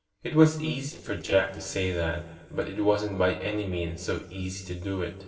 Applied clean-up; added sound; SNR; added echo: neural separator model SepFormer DNS4.